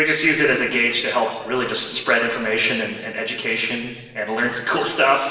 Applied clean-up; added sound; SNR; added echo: none; none; none; reverberation time 1.2 s.